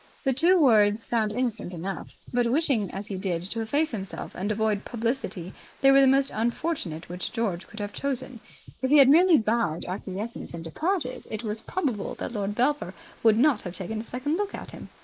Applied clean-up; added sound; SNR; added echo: neural mask model Resemble Enhance denoiser.